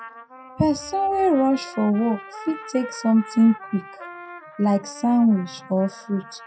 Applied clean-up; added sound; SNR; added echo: classical method WPE with log-MMSE.